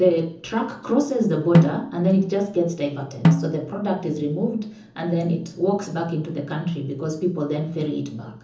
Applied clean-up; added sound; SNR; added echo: none; Snare drum; 1 dB; reverberation time 0.7 s.